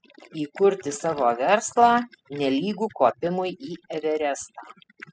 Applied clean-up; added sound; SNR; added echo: classical method spectral subtraction.